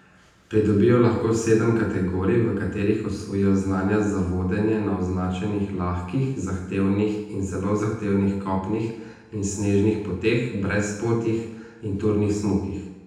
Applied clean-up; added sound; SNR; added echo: none; none; none; reverberation time 0.9 s.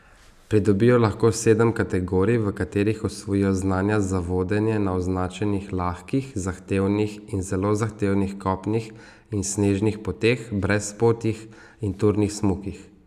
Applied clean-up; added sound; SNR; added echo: none; none; none; none.